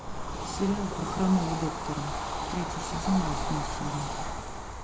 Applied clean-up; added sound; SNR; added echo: none; Train / Bird vocalization, bird call, bird song; 4 dB; none.